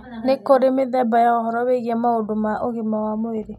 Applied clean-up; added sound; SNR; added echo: none; none; none; none.